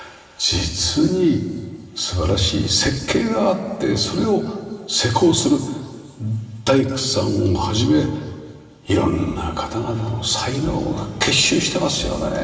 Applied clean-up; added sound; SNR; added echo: none; none; none; reverberation time 2.0 s.